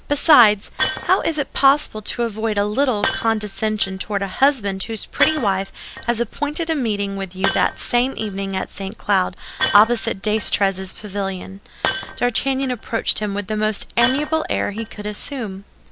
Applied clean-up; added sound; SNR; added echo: none; Shatter; 10 dB; none.